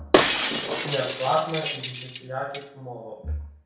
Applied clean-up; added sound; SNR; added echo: none; Shatter; -3 dB; reverberation time 0.6 s.